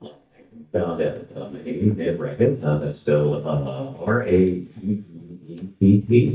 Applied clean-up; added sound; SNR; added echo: neural mask model DeepFilterNet 3.